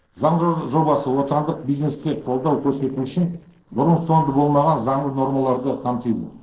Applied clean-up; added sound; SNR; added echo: neural separator model SepFormer DNS4.